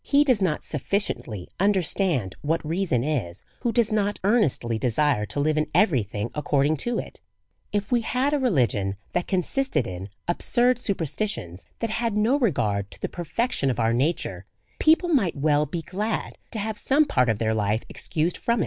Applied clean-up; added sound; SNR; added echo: none; none; none; none.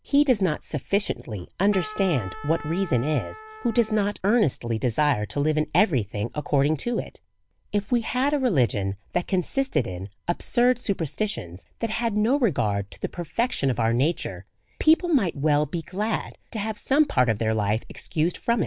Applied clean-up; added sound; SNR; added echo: none; Trumpet; 16 dB; none.